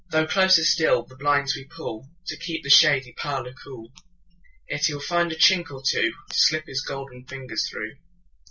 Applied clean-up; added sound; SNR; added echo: none; none; none; none.